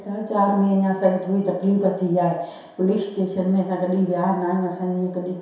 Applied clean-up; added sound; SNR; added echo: none; none; none; reverberation time 0.7 s.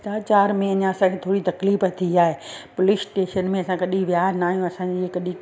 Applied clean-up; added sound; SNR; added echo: none; none; none; none.